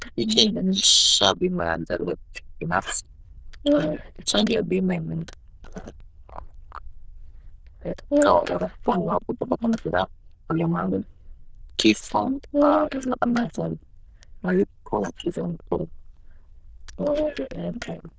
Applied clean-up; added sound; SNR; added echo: neural diffusion model UNIVERSE++.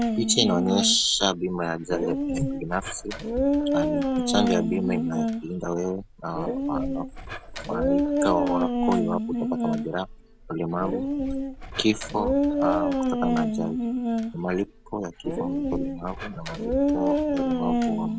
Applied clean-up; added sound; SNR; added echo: none; Dog; -2 dB; none.